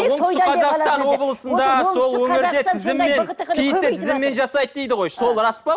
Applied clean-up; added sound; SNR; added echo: none; none; none; none.